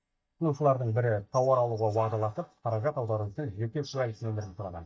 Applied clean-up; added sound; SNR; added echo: neural mask model DeepFilterNet 3.